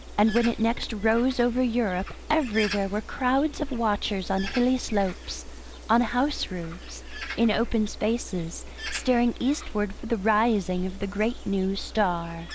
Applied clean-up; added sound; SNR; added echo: none; Bird; 16 dB; none.